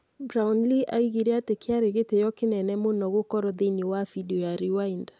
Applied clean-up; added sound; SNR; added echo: none; none; none; none.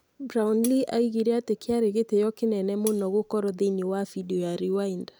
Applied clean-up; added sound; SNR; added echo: none; Cutlery, silverware; 15 dB; none.